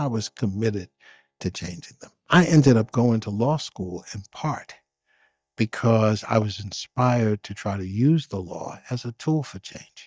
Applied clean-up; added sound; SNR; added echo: neural mask model DeepFilterNet 3.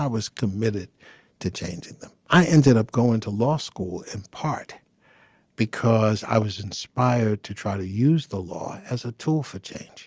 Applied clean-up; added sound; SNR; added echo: none; none; none; none.